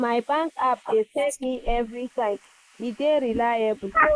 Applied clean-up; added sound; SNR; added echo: neural mask model Resemble Enhance denoiser.